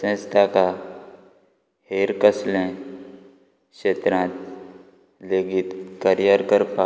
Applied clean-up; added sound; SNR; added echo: none; none; none; none.